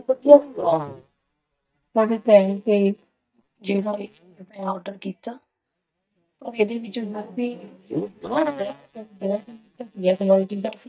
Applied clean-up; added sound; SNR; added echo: neural mask model DeepFilterNet 3.